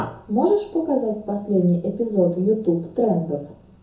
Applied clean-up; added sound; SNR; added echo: none; none; none; reverberation time 0.6 s.